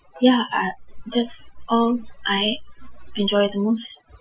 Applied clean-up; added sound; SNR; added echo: classical method Wiener filter.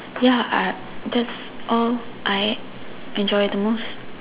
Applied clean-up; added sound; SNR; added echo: none; none; none; none.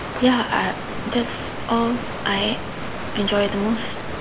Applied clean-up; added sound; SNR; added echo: none; Water; 8 dB; none.